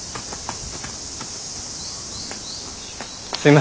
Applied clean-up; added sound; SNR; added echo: none; none; none; none.